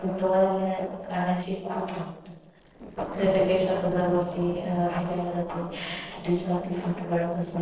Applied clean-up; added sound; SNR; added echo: neural separator model SepFormer DNS4.